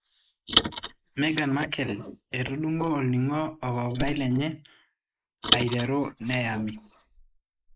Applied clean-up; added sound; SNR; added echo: neural mask model Resemble Enhance denoiser.